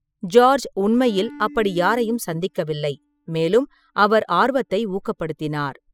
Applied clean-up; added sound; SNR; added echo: classical method spectral subtraction.